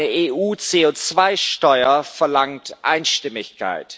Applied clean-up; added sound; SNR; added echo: none; none; none; none.